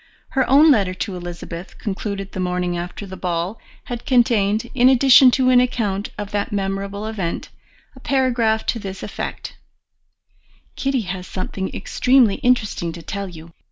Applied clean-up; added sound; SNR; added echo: none; none; none; none.